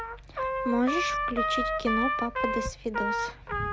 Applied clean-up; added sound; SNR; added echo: none; Trumpet; -1 dB; none.